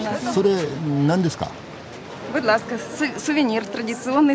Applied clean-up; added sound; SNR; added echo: none; none; none; none.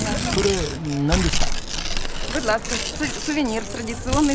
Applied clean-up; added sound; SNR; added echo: none; Tearing; 0 dB; none.